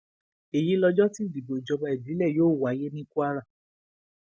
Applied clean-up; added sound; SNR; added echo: none; none; none; none.